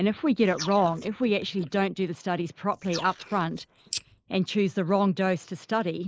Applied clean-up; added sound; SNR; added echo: neural mask model Resemble Enhance denoiser.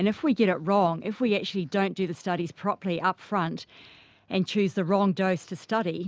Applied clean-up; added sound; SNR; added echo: none; none; none; none.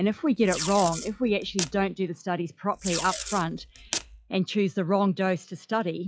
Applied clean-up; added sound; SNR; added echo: classical method log-MMSE.